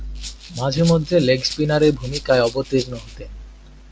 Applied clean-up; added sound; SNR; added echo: none; Rattle (instrument); 17 dB; none.